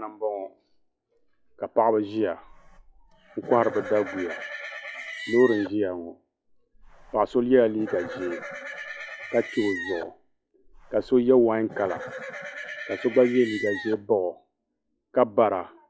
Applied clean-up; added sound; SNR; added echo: classical method log-MMSE.